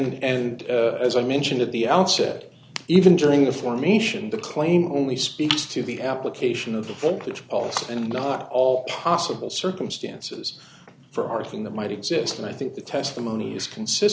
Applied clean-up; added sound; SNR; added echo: none; none; none; none.